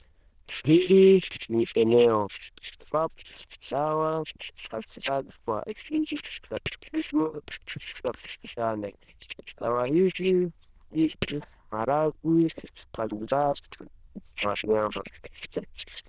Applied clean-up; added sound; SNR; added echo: neural diffusion model UNIVERSE++.